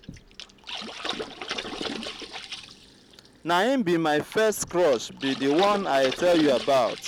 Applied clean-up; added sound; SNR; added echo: none; Water / Splash, splatter; 11 dB; none.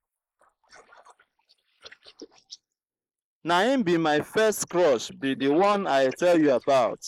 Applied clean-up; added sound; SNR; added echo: neural mask model Resemble Enhance denoiser.